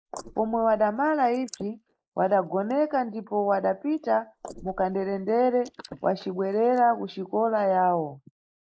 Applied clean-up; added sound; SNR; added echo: neural mask model Resemble Enhance denoiser.